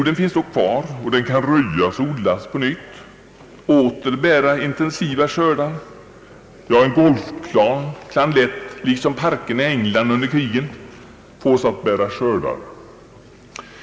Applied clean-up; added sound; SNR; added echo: none; none; none; none.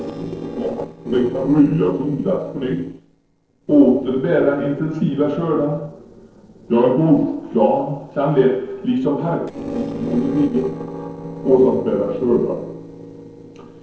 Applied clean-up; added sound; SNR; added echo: neural separator model SepFormer DNS4.